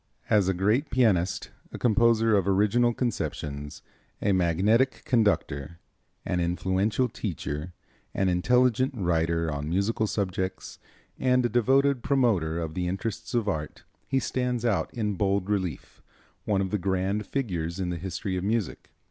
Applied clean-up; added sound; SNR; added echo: none; none; none; none.